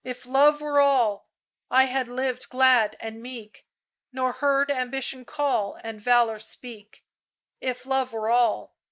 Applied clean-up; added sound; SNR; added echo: neural mask model Resemble Enhance denoiser.